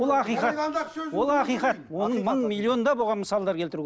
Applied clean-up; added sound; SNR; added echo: none; none; none; none.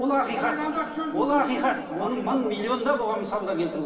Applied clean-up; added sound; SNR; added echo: none; none; none; reverberation time 2.9 s.